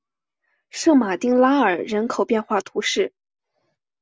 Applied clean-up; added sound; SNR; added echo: none; none; none; none.